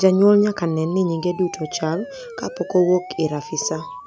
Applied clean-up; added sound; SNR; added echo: none; Siren + Alarm; 16 dB; none.